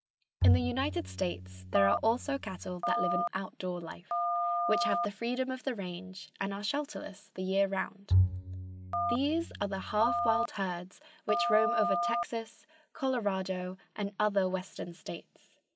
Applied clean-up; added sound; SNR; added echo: none; Telephone + Bowed string instrument; -2 dB; none.